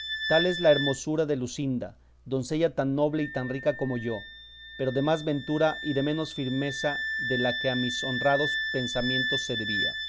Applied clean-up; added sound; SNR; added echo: none; Wind instrument, woodwind instrument; 5 dB; none.